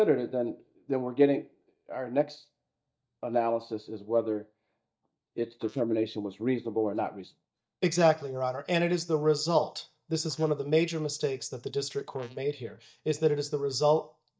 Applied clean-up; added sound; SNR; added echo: neural mask model DeepFilterNet 3.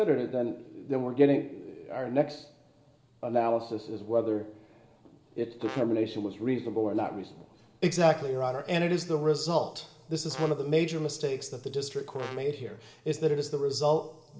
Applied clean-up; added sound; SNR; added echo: none; Brass instrument; 16 dB; reverberation time 2.0 s.